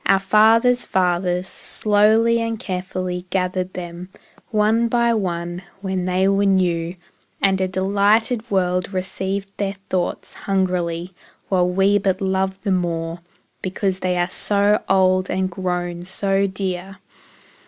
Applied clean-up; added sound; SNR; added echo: none; none; none; none.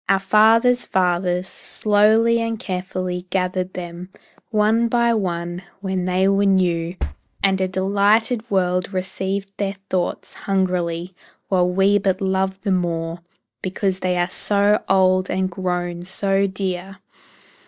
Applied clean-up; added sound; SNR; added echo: neural mask model DeepFilterNet 3.